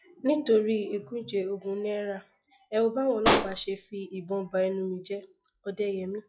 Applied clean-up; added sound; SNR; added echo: classical method log-MMSE.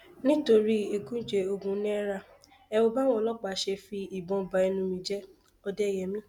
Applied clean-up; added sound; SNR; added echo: none; none; none; none.